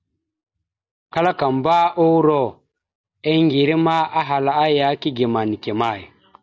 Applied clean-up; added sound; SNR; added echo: none; none; none; none.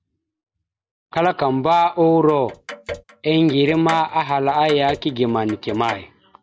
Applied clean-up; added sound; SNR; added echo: none; Clock; 15 dB; none.